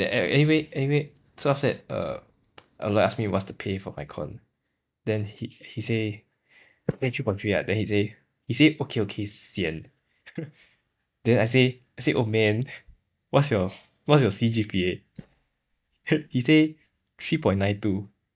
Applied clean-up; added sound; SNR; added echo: neural mask model DeepFilterNet 3.